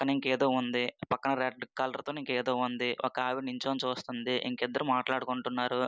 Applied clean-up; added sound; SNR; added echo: none; none; none; none.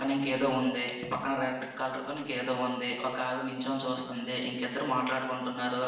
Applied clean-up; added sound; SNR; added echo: none; none; none; reverberation time 1.0 s.